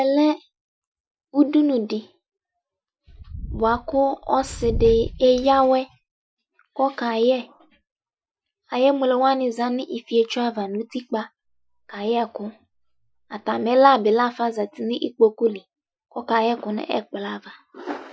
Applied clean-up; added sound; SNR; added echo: classical method Wiener filter.